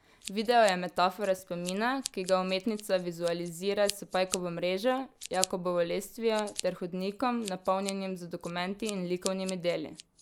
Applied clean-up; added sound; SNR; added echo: none; Scissors; 14 dB; none.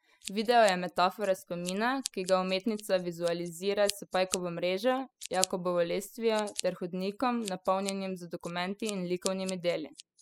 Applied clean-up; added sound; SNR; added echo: classical method spectral subtraction.